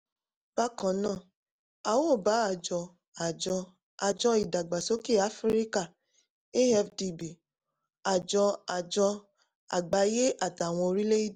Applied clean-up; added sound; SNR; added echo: none; none; none; none.